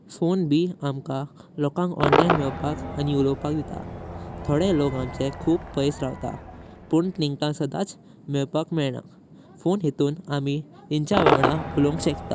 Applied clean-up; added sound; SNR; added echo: none; Crowd / Cheering / Fireworks; 5 dB; none.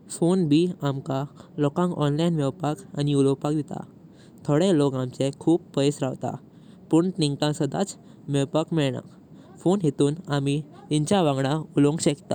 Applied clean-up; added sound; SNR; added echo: none; none; none; none.